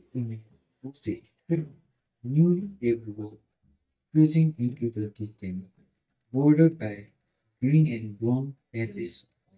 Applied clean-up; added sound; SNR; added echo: neural mask model DeepFilterNet 3.